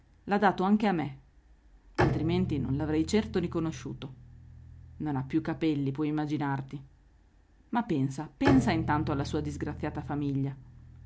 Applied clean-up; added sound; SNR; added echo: none; Bowed string instrument; 7 dB; none.